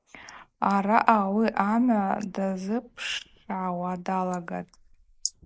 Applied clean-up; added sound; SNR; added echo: neural mask model Resemble Enhance denoiser.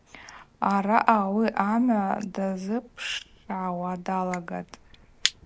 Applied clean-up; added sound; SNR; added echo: none; Crushing; 14 dB; none.